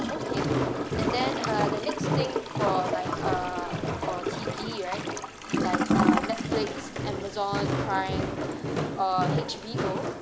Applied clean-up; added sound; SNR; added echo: none; Walk, footsteps + Toilet flush / Gurgling; -4 dB; none.